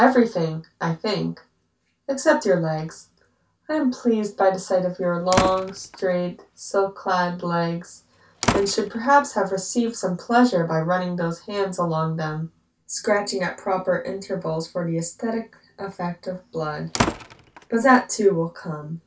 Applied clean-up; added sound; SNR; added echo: none; Slam; 7 dB; reverberation time 0.2 s.